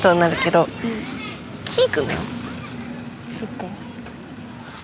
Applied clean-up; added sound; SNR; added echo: none; none; none; none.